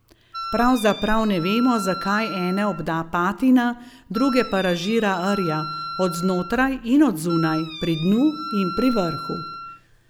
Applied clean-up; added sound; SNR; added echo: none; Wind instrument, woodwind instrument; 11 dB; none.